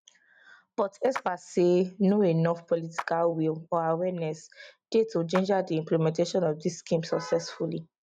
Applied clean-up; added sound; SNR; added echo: neural mask model RNNoise.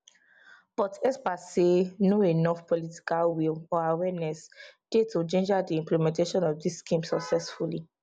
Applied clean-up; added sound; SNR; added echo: none; none; none; none.